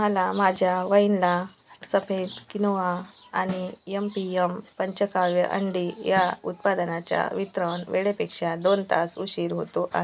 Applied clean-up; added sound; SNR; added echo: none; Snare drum; 20 dB; none.